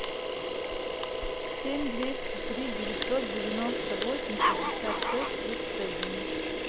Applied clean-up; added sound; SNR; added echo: none; Dog + Camera; -5 dB; none.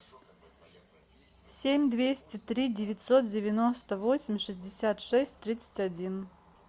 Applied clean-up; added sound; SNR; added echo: none; none; none; none.